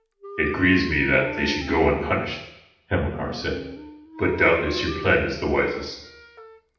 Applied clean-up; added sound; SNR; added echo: none; Wind instrument, woodwind instrument; 13 dB; reverberation time 0.8 s.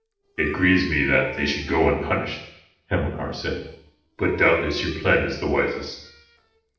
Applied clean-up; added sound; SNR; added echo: neural separator model SepFormer DNS4.